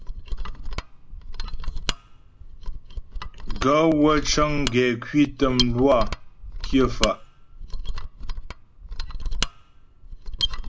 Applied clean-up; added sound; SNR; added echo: none; Mechanisms; 2 dB; none.